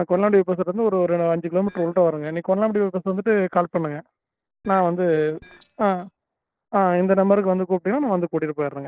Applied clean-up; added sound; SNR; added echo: neural separator model SepFormer DNS4.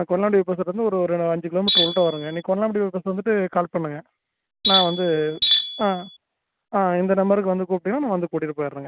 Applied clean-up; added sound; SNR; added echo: none; Tools; -2 dB; none.